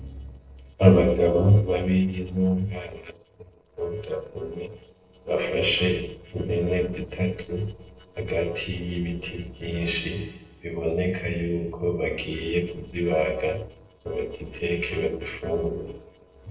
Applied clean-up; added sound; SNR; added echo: neural separator model SepFormer DNS4.